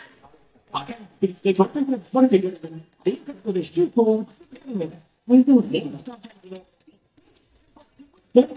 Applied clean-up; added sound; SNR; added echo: neural mask model DeepFilterNet 3.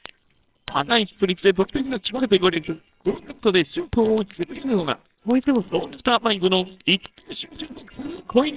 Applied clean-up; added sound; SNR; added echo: neural separator model SepFormer WHAMR!.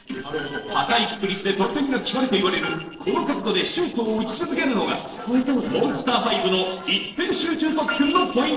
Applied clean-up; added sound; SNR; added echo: neural separator model SepFormer DNS4.